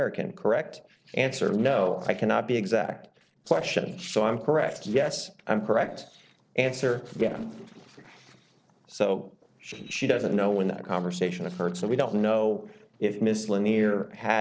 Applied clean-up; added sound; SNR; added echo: neural separator model SepFormer DNS4.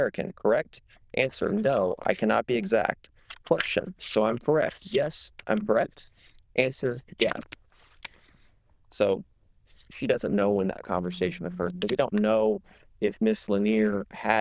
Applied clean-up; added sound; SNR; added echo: neural diffusion model UNIVERSE++.